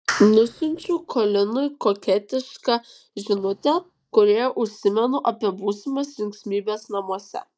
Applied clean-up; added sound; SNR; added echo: neural mask model DeepFilterNet 3.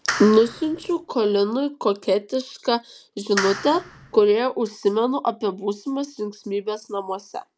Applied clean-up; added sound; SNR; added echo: none; Clapping; 9 dB; none.